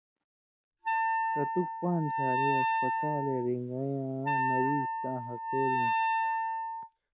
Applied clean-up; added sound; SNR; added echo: none; Wind instrument, woodwind instrument; -4 dB; none.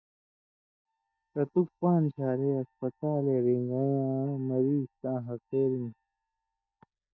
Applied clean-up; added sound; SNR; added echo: neural mask model DeepFilterNet 3.